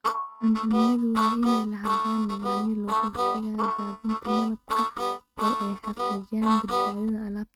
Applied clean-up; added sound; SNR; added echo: neural mask model RNNoise.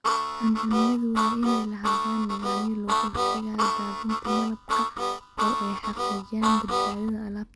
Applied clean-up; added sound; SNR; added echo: none; Harmonica; -1 dB; none.